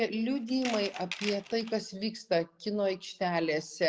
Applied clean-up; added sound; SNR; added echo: none; Tools; 12 dB; none.